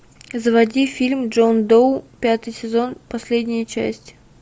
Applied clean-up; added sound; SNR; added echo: none; none; none; none.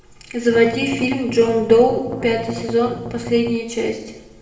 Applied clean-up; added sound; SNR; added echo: none; Strum; 12 dB; reverberation time 0.9 s.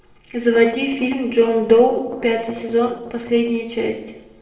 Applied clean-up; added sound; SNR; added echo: neural separator model SepFormer DNS4.